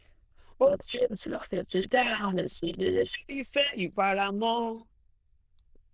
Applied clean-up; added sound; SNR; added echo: neural diffusion model UNIVERSE++.